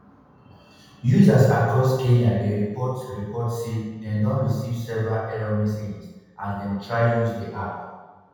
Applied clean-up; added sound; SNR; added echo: none; none; none; reverberation time 1.2 s.